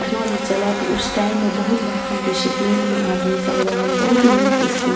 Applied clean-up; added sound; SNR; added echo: none; Buzz; 2 dB; reverberation time 0.8 s.